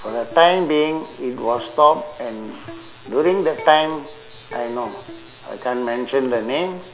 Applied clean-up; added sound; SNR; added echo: none; Electric guitar; 19 dB; none.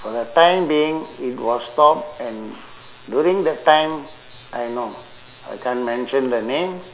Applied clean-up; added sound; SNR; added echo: none; none; none; none.